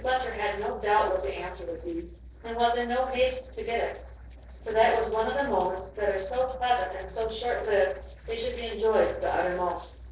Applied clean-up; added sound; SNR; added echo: neural separator model SepFormer DNS4.